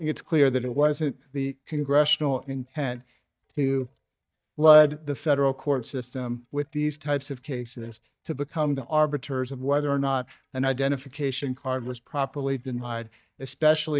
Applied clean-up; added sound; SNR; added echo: neural mask model DeepFilterNet 3.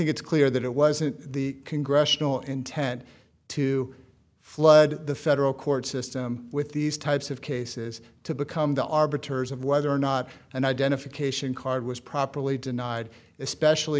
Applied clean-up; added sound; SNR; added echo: none; none; none; none.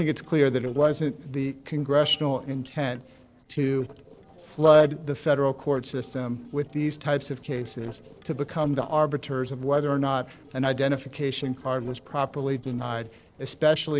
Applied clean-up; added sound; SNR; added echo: neural separator model SepFormer DNS4.